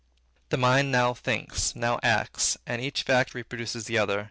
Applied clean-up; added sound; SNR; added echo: none; none; none; none.